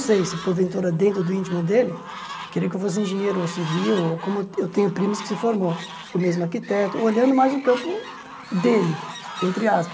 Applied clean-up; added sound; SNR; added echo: none; Fowl; 14 dB; reverberation time 1.8 s.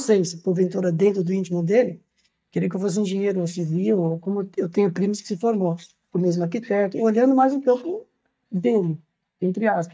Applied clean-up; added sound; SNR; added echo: neural mask model DeepFilterNet 3.